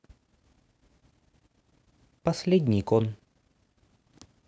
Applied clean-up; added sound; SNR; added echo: none; none; none; none.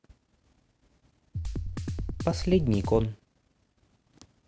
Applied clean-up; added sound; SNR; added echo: none; Drum kit; 1 dB; none.